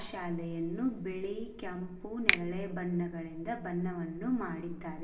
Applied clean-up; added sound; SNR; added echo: none; Finger snapping; 2 dB; reverberation time 0.7 s.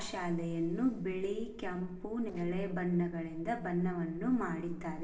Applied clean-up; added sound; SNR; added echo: neural separator model SepFormer DNS4.